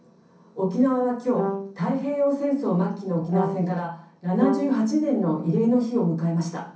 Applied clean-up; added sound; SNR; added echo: none; Brass instrument; 6 dB; reverberation time 0.6 s.